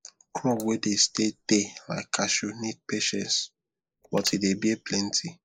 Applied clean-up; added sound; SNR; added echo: neural mask model Resemble Enhance denoiser.